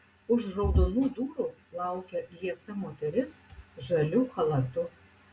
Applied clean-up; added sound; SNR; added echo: none; none; none; none.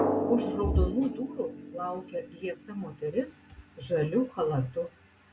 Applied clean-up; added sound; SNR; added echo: none; Drum; 5 dB; none.